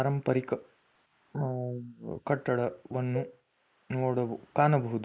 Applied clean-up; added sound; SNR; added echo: neural mask model Resemble Enhance denoiser.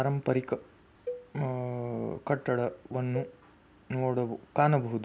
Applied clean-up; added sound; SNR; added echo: none; Cowbell; 15 dB; none.